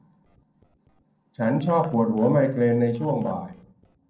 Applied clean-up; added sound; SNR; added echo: neural separator model SepFormer DNS4.